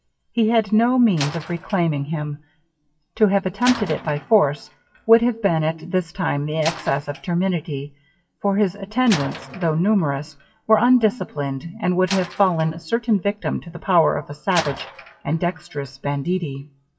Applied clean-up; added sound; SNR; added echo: classical method WPE with log-MMSE.